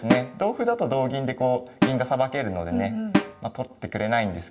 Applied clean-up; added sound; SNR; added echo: none; Snare drum; 4 dB; reverberation time 0.7 s.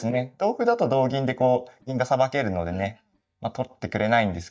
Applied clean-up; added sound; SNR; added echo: neural mask model DeepFilterNet 3.